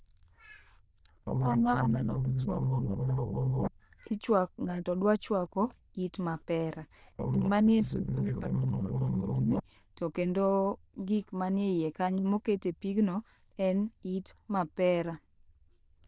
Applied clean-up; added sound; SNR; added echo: neural diffusion model UNIVERSE++.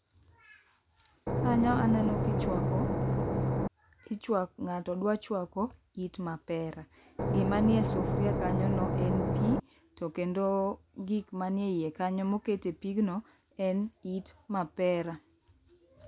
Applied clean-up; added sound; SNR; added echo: none; Engine / Boat, Water vehicle; -3 dB; none.